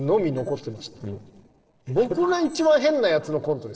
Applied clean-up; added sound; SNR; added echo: neural separator model SepFormer DNS4.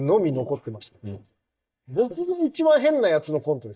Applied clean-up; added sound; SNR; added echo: neural mask model DeepFilterNet 3.